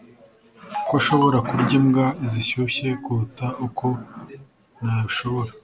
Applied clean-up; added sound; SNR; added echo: none; none; none; none.